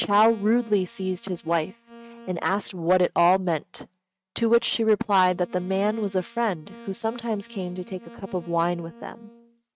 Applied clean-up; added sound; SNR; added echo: neural mask model RNNoise.